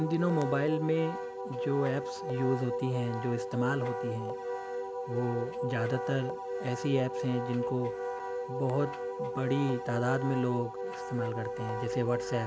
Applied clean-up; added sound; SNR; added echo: none; Wind instrument, woodwind instrument; 3 dB; none.